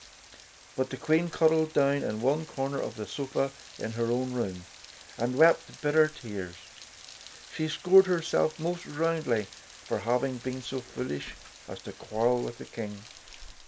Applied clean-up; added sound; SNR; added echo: none; Rain; 20 dB; none.